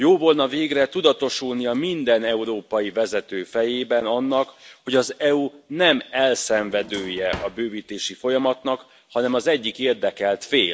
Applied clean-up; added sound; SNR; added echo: none; Drawer open or close; 16 dB; none.